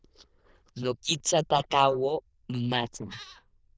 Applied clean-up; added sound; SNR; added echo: neural diffusion model UNIVERSE++.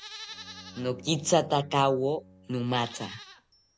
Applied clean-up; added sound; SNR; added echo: none; Livestock, farm animals, working animals + Bowed string instrument; 17 dB; none.